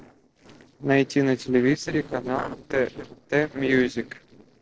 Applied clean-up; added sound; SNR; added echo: neural separator model SepFormer DNS4.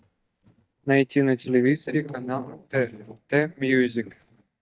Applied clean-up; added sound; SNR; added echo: neural mask model DeepFilterNet 3.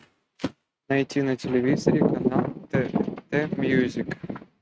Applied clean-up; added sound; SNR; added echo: neural mask model RNNoise.